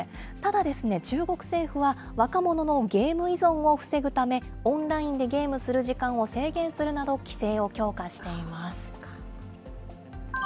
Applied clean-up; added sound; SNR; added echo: none; none; none; none.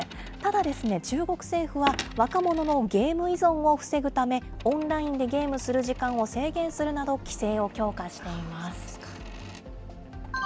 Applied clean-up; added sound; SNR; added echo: none; Coin (dropping); 17 dB; none.